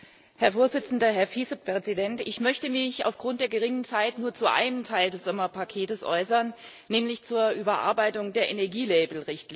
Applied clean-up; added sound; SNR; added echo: none; none; none; none.